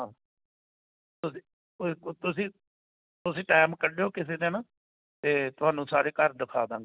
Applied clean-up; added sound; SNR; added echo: none; none; none; none.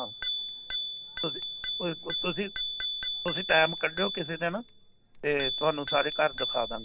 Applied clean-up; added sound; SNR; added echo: none; Bicycle bell; 2 dB; none.